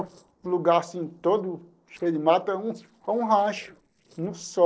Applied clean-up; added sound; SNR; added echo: neural separator model SepFormer DNS4.